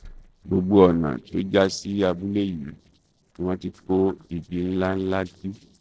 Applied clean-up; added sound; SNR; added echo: neural separator model SepFormer DNS4.